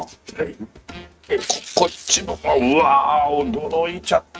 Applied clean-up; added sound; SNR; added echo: neural mask model RNNoise.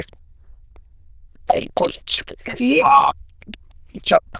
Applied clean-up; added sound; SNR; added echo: neural diffusion model UNIVERSE++.